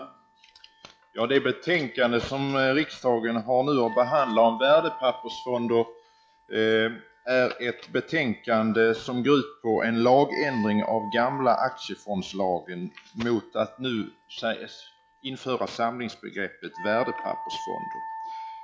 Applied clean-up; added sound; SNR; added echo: classical method log-MMSE.